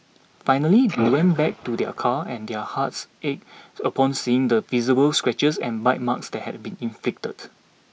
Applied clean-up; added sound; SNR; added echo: neural mask model Resemble Enhance denoiser.